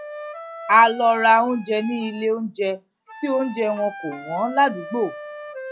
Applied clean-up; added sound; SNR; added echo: classical method log-MMSE.